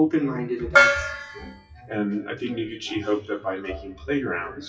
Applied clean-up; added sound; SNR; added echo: classical method WPE with log-MMSE.